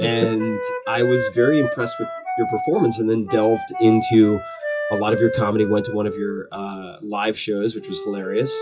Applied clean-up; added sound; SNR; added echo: classical method WPE with log-MMSE.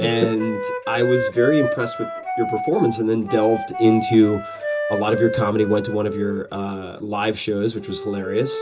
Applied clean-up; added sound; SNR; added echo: none; Wind instrument, woodwind instrument; 7 dB; reverberation time 0.2 s.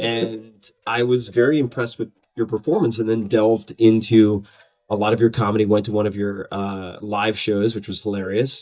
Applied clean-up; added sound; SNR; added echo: neural mask model DeepFilterNet 3.